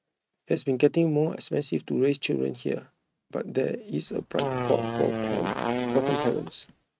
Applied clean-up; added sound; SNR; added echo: neural mask model RNNoise.